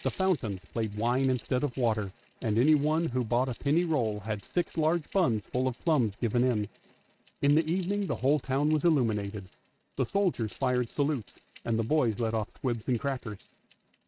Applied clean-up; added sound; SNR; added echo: neural mask model RNNoise.